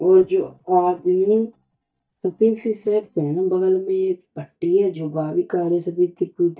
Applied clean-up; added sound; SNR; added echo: neural mask model DeepFilterNet 3.